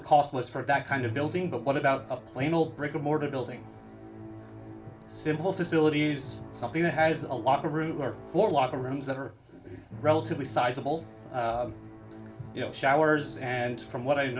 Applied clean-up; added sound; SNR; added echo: none; Musical instrument; 15 dB; reverberation time 0.2 s.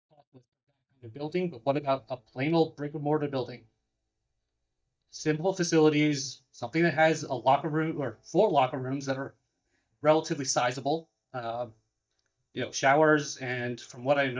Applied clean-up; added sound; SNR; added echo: neural mask model DeepFilterNet 3.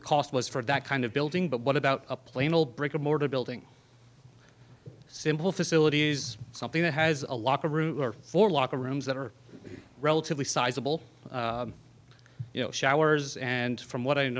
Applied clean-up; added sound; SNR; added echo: none; none; none; none.